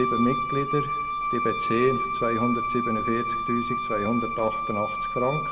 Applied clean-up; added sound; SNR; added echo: none; Wind instrument, woodwind instrument; 0 dB; reverberation time 1.9 s.